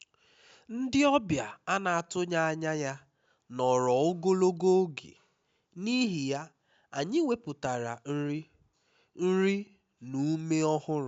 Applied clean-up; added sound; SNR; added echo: none; none; none; none.